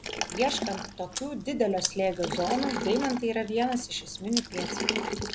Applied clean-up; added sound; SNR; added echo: none; Liquid + Chewing, mastication; 4 dB; none.